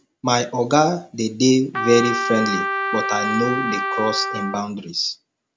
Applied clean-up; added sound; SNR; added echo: none; Trumpet; 3 dB; none.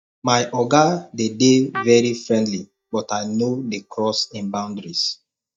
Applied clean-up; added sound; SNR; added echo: neural mask model DeepFilterNet 3.